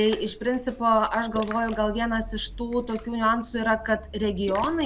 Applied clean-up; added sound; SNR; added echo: none; Splash, splatter; 14 dB; none.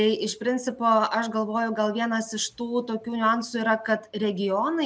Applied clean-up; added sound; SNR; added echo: none; none; none; none.